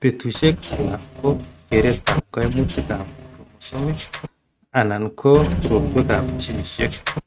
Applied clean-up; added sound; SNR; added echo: neural mask model RNNoise.